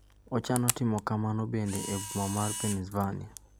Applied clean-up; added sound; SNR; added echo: none; Camera; 8 dB; none.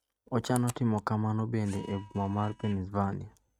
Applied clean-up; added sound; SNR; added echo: neural mask model RNNoise.